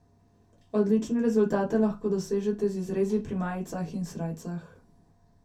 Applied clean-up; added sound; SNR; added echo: none; none; none; reverberation time 0.3 s.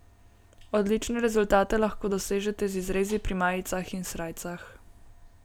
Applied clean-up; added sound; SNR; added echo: none; none; none; none.